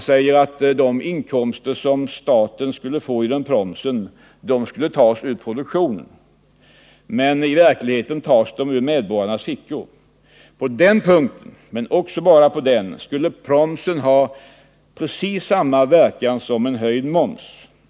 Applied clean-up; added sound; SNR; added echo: none; none; none; none.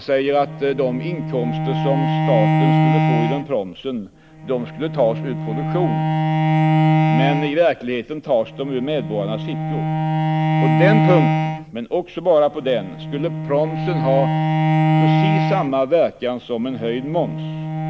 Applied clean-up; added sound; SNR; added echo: none; Bowed string instrument; -2 dB; none.